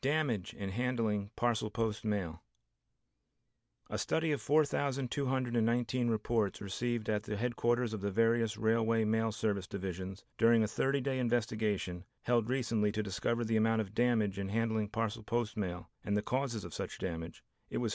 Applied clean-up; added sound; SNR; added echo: none; none; none; none.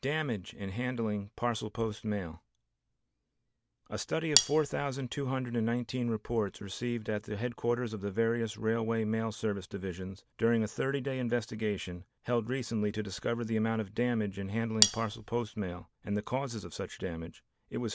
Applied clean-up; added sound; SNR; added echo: none; Cutlery, silverware; -3 dB; none.